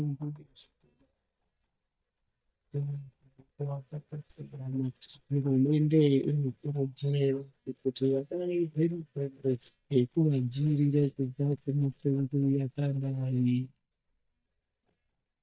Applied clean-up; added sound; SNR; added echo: neural mask model DeepFilterNet 3.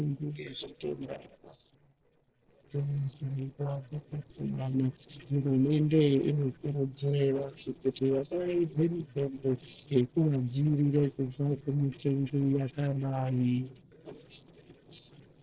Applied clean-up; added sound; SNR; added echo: neural separator model SepFormer DNS4.